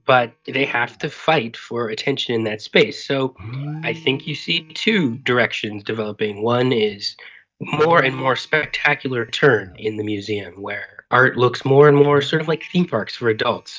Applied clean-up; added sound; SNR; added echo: neural mask model DeepFilterNet 3.